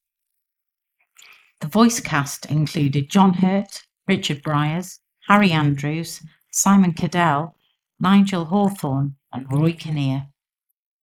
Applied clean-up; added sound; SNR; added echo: neural mask model Resemble Enhance denoiser.